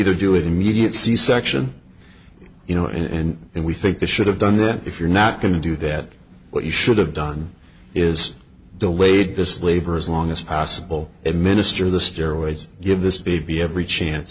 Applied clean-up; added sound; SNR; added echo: none; none; none; none.